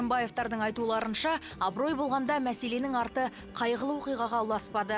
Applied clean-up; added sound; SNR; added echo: none; none; none; none.